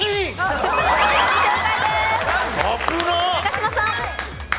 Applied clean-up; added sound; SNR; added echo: none; none; none; none.